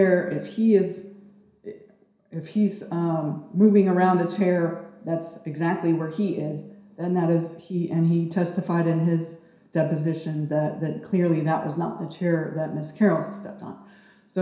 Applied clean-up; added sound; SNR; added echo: none; none; none; reverberation time 0.7 s.